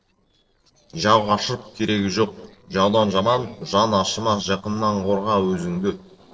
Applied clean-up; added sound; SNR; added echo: neural separator model SepFormer DNS4.